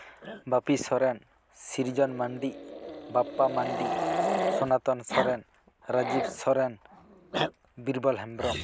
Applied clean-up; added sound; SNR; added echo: none; Growling; 4 dB; none.